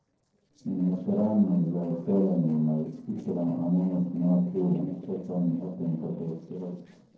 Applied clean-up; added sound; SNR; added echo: neural separator model SepFormer DNS4.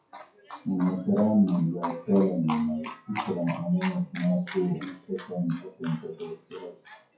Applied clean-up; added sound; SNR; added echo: classical method WPE with log-MMSE.